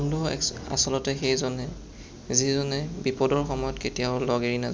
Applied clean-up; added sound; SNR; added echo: none; none; none; none.